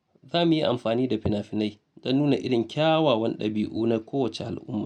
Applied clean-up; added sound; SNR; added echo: none; none; none; none.